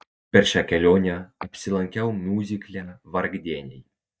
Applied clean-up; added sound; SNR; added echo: neural mask model DeepFilterNet 3.